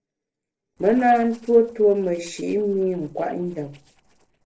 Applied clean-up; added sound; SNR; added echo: neural separator model SepFormer DNS4.